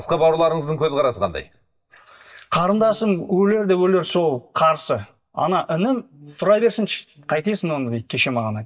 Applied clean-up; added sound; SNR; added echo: neural mask model DeepFilterNet 3.